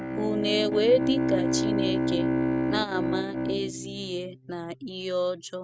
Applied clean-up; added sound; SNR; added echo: neural mask model RNNoise.